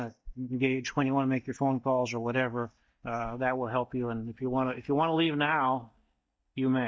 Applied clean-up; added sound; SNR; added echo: neural mask model DeepFilterNet 3.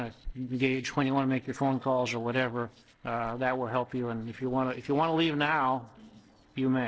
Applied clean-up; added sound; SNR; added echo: neural separator model SepFormer DNS4.